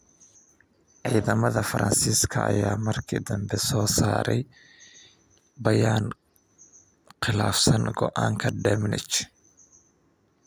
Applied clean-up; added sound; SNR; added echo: none; none; none; none.